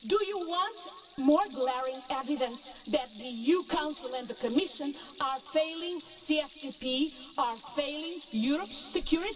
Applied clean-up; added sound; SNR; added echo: none; Rattle; 14 dB; reverberation time 2.4 s.